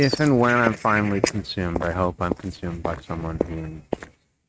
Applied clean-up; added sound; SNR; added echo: neural mask model RNNoise.